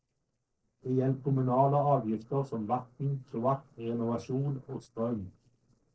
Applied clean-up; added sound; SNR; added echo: neural separator model SepFormer DNS4.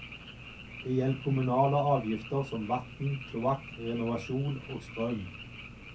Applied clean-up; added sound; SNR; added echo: none; Frog; 14 dB; reverberation time 0.3 s.